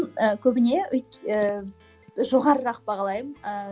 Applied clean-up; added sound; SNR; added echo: none; none; none; none.